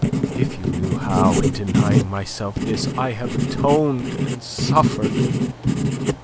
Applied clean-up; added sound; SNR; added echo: none; Writing; -3 dB; none.